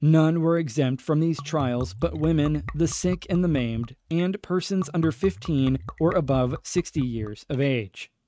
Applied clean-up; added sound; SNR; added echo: neural mask model RNNoise.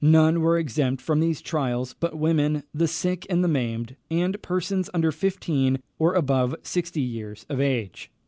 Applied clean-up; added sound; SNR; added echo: none; none; none; none.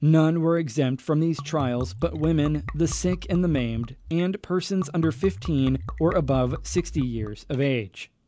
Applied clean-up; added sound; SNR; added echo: none; Liquid; 11 dB; none.